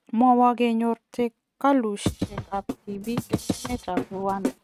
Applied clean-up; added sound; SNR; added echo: neural mask model RNNoise.